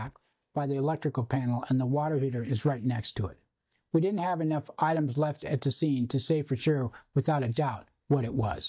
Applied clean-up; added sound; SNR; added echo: neural mask model DeepFilterNet 3.